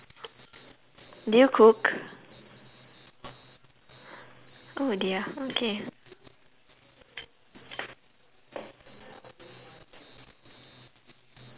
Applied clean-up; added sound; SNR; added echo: none; none; none; none.